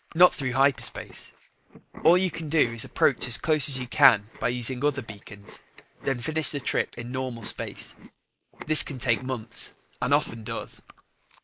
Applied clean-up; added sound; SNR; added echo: neural mask model Resemble Enhance denoiser.